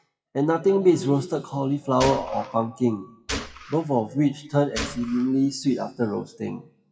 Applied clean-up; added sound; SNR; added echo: classical method WPE with log-MMSE.